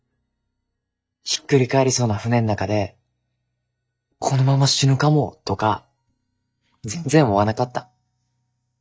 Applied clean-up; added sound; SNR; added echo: neural mask model DeepFilterNet 3.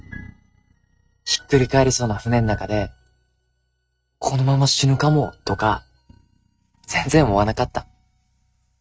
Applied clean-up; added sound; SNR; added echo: neural mask model RNNoise.